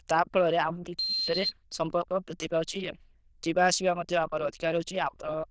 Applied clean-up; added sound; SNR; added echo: neural diffusion model UNIVERSE++.